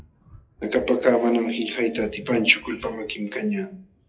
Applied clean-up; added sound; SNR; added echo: classical method WPE with log-MMSE.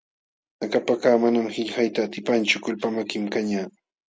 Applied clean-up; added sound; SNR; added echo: none; none; none; none.